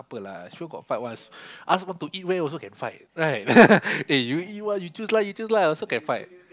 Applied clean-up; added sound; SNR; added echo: none; none; none; none.